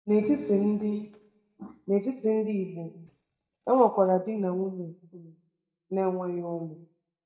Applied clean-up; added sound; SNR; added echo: neural mask model DeepFilterNet 3.